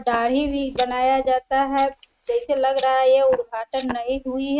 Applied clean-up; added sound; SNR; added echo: neural mask model RNNoise.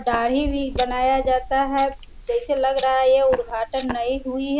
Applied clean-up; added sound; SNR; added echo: none; Clock + Tap; 13 dB; none.